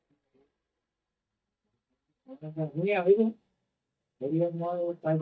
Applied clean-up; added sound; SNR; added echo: neural mask model DeepFilterNet 3.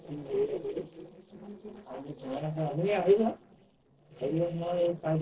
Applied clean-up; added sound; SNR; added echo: neural separator model SepFormer DNS4.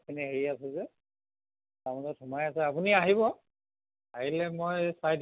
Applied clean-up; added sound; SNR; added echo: none; none; none; none.